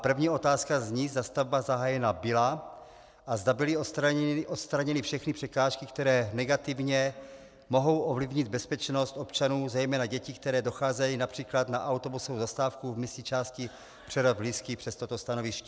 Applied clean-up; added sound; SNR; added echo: none; none; none; none.